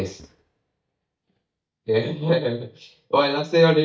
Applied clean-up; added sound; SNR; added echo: neural mask model DeepFilterNet 3.